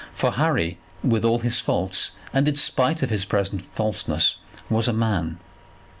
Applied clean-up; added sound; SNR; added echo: none; none; none; none.